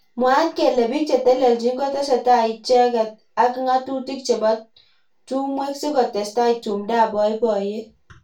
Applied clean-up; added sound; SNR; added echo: none; none; none; reverberation time 0.2 s.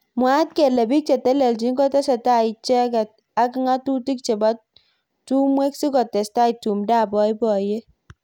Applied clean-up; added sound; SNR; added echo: none; none; none; none.